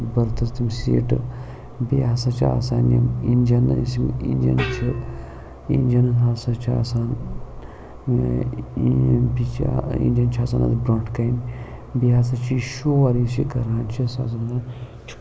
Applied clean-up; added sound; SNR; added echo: none; Gong; 17 dB; none.